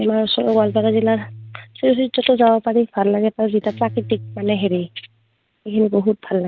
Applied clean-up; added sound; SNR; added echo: none; Guitar; 18 dB; none.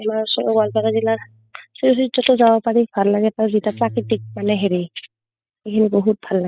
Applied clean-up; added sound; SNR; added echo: classical method spectral subtraction.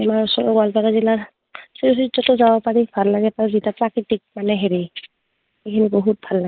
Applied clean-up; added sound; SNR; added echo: neural mask model Resemble Enhance denoiser.